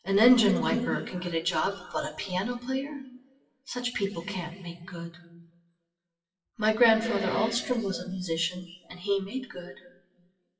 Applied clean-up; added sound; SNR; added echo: classical method WPE with log-MMSE.